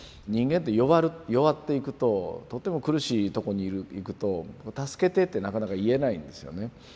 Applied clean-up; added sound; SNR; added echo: none; none; none; none.